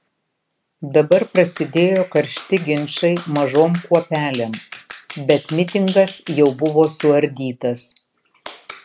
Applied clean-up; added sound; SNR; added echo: none; Clapping; 20 dB; none.